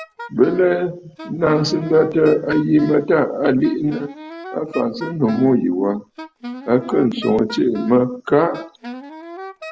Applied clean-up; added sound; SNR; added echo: none; Wind instrument, woodwind instrument; 16 dB; none.